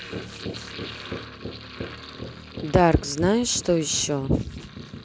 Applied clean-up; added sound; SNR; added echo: none; Sink (filling or washing); 17 dB; none.